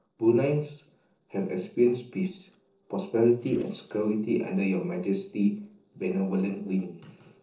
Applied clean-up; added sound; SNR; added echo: neural separator model SepFormer DNS4.